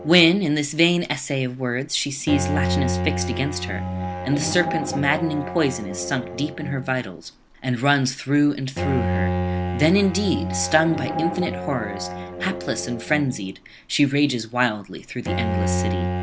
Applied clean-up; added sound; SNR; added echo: none; Bowed string instrument; 5 dB; none.